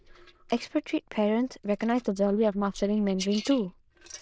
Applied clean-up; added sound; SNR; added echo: neural diffusion model UNIVERSE++.